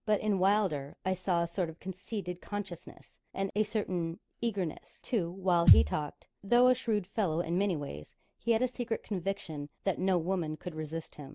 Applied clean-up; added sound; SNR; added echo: none; Thump, thud; -5 dB; none.